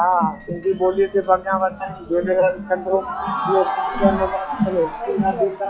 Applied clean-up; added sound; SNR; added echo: classical method log-MMSE.